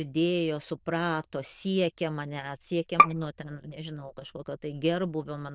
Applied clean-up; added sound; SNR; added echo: neural diffusion model UNIVERSE++.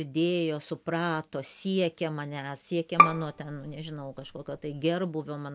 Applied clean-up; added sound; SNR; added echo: none; Bowed string instrument; -3 dB; none.